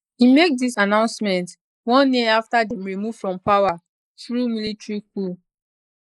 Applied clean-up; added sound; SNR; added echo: neural mask model Resemble Enhance denoiser.